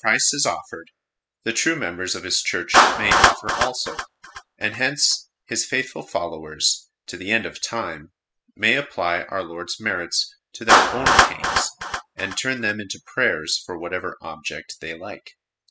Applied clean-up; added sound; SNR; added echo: classical method spectral subtraction.